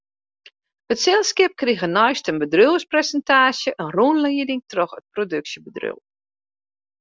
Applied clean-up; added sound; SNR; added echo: none; none; none; none.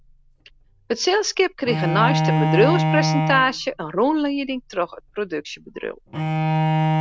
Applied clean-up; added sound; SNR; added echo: none; Bowed string instrument; 1 dB; none.